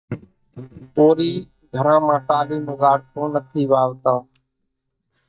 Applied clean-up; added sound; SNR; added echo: neural mask model DeepFilterNet 3.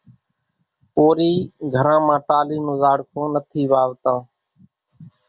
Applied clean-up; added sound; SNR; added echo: none; none; none; none.